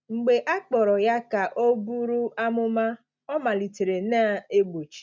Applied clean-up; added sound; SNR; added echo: none; none; none; none.